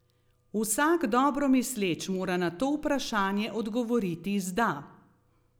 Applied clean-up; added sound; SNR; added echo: none; none; none; none.